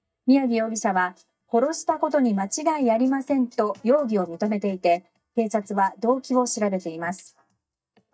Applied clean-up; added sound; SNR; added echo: neural mask model DeepFilterNet 3.